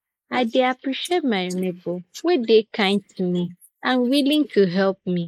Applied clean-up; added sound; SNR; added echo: neural mask model Resemble Enhance denoiser.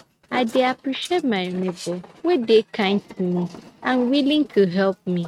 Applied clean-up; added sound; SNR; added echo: neural mask model RNNoise.